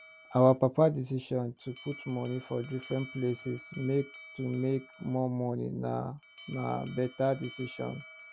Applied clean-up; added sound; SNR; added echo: none; Alarm; 20 dB; none.